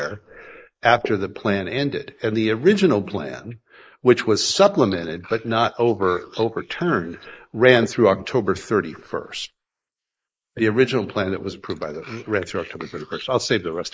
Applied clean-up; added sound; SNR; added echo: neural mask model Resemble Enhance denoiser.